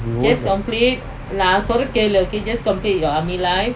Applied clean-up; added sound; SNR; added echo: none; none; none; none.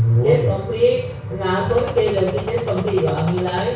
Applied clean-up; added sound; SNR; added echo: none; Gunshot, gunfire; 14 dB; reverberation time 0.6 s.